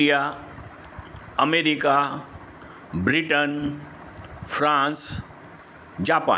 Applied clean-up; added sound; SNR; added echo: none; none; none; none.